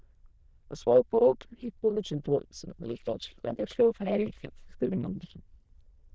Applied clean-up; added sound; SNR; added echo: neural diffusion model UNIVERSE++.